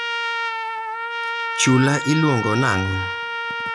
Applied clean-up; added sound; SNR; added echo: none; Trumpet; 3 dB; none.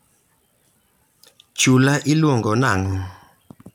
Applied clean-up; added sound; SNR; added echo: none; none; none; none.